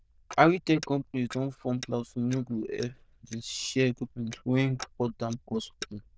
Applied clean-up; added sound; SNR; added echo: neural diffusion model UNIVERSE++.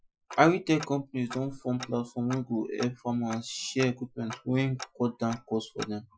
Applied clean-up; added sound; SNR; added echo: classical method Wiener filter.